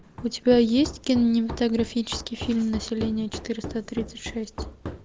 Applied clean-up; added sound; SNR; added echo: none; Run; 12 dB; none.